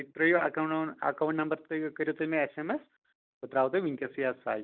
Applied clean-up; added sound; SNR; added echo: neural mask model Resemble Enhance denoiser.